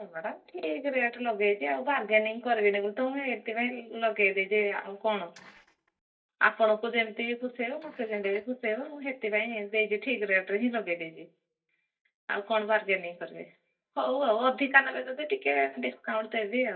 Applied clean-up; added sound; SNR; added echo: neural mask model DeepFilterNet 3.